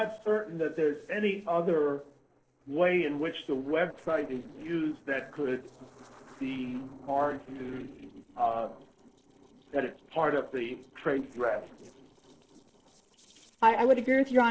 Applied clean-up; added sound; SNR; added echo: neural separator model SepFormer DNS4.